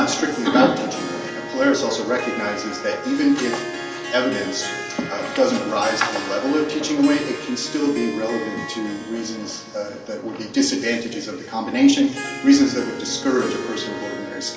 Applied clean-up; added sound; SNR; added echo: none; Harp; 11 dB; reverberation time 2.2 s.